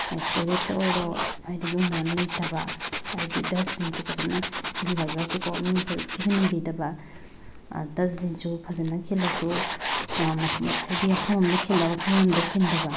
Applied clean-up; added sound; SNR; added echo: none; Tools; 5 dB; none.